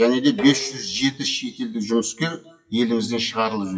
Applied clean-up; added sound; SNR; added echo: classical method WPE with log-MMSE.